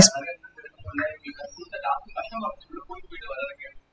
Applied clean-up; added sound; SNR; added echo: classical method spectral subtraction.